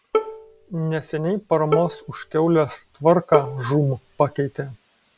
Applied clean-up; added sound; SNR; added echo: none; Bowed string instrument; 7 dB; none.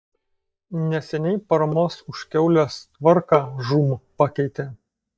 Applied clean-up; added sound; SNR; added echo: neural mask model DeepFilterNet 3.